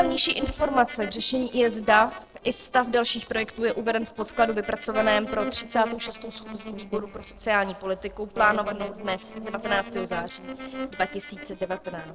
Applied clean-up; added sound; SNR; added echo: neural separator model SepFormer DNS4.